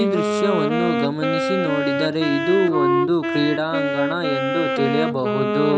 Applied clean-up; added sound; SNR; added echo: none; Wind instrument, woodwind instrument; 0 dB; none.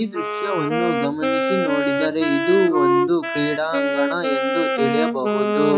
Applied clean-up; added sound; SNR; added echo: classical method log-MMSE.